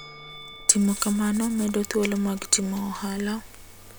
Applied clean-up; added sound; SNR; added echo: none; Musical instrument + Car passing by / Accelerating, revving, vroom; 19 dB; none.